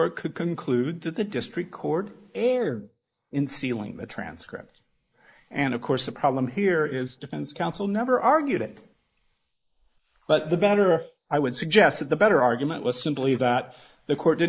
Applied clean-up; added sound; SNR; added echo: neural mask model Resemble Enhance denoiser.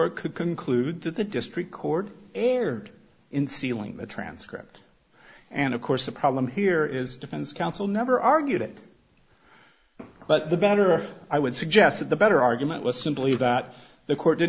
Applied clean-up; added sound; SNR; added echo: none; none; none; none.